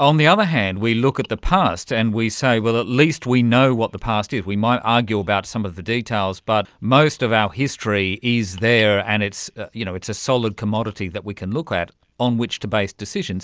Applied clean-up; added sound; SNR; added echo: none; none; none; none.